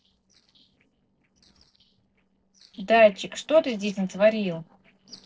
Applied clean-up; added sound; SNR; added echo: neural separator model SepFormer DNS4.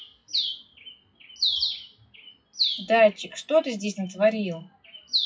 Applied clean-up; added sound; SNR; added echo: classical method WPE with log-MMSE.